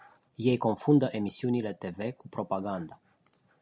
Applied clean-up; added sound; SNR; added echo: none; none; none; none.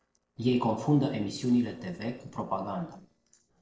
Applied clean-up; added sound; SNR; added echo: neural separator model SepFormer DNS4.